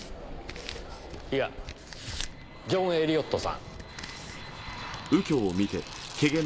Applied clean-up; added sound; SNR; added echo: none; Fixed-wing aircraft, airplane + Tearing; 12 dB; none.